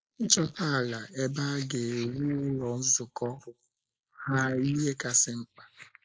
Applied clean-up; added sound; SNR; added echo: neural mask model Resemble Enhance denoiser.